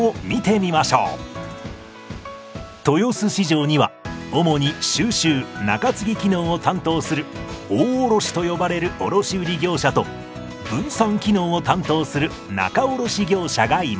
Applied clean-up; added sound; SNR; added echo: none; none; none; none.